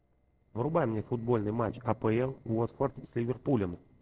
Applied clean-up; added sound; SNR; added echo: neural separator model SepFormer DNS4.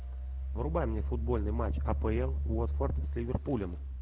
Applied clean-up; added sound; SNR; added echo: none; Engine; -2 dB; none.